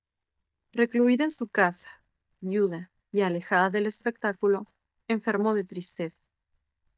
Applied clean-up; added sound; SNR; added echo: neural mask model DeepFilterNet 3.